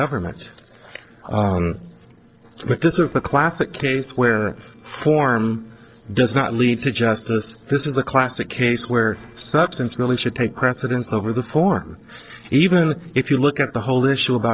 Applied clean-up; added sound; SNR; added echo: neural separator model SepFormer DNS4.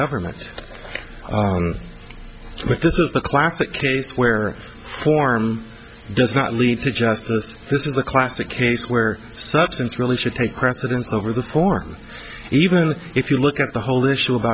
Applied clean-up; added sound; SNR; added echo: none; none; none; none.